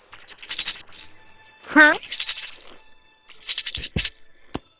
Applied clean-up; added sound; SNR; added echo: neural separator model SepFormer WHAM!.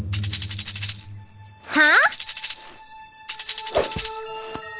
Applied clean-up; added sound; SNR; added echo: none; Tambourine; 13 dB; none.